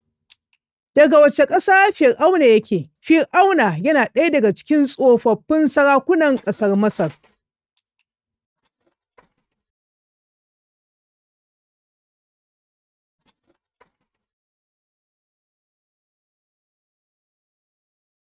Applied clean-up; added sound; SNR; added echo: neural mask model RNNoise.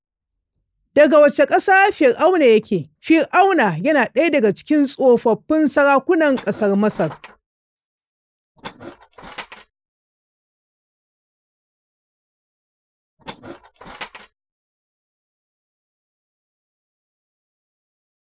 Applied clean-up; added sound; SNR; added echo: neural mask model Resemble Enhance denoiser.